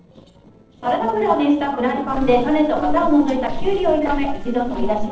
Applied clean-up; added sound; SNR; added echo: neural separator model SepFormer DNS4.